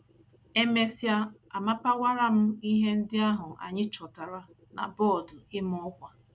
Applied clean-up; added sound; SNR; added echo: none; none; none; none.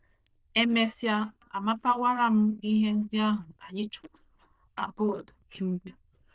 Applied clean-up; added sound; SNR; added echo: neural diffusion model UNIVERSE++.